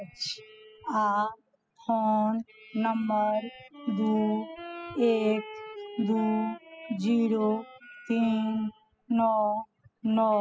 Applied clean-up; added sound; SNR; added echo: classical method spectral subtraction.